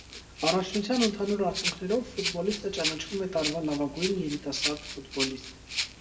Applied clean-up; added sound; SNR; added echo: none; Rattle (instrument); 5 dB; reverberation time 0.6 s.